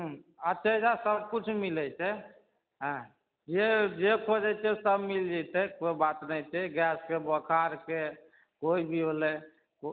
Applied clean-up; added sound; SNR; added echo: none; none; none; none.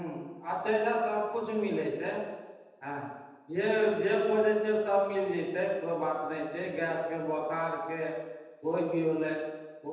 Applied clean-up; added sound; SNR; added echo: none; none; none; reverberation time 1.1 s.